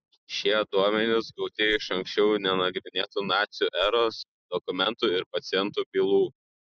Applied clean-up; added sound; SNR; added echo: classical method spectral subtraction.